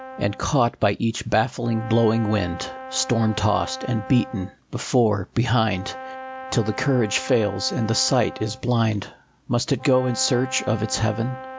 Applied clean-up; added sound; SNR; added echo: none; Brass instrument; 14 dB; none.